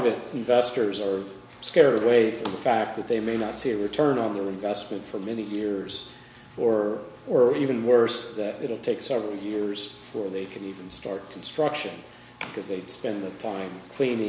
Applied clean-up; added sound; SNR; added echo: none; none; none; none.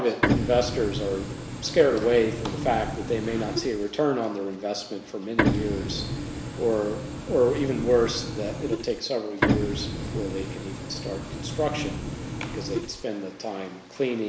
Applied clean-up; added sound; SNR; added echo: none; Printer; 2 dB; none.